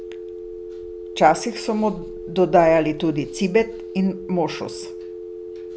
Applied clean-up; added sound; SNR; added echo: none; Telephone; 12 dB; none.